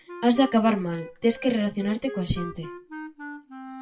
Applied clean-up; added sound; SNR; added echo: none; Wind instrument, woodwind instrument; 14 dB; reverberation time 0.2 s.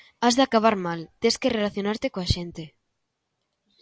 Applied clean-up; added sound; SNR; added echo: none; none; none; none.